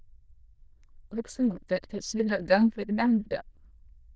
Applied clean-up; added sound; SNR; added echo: neural diffusion model UNIVERSE++.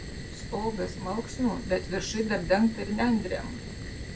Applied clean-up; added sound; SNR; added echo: none; Fire; 8 dB; none.